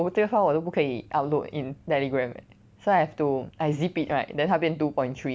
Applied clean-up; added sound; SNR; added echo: none; none; none; none.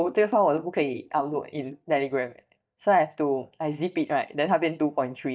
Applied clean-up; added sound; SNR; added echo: neural mask model DeepFilterNet 3.